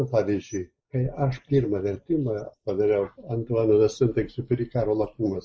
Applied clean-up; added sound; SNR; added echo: neural mask model Resemble Enhance denoiser.